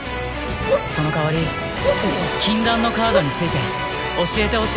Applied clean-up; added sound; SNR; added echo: none; Bark; 8 dB; none.